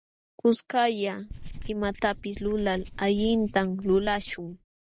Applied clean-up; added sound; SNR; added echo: none; Writing; 13 dB; none.